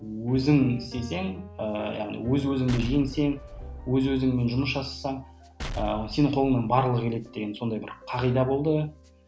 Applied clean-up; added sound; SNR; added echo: none; Explosion; 12 dB; none.